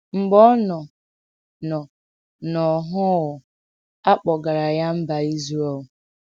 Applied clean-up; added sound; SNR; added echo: none; none; none; none.